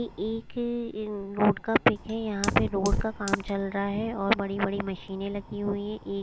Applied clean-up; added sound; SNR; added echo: none; Fire; 9 dB; none.